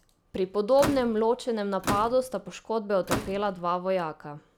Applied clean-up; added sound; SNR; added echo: none; Slam / Microwave oven; 7 dB; none.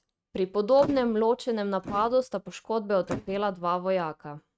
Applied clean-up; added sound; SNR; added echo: neural mask model RNNoise.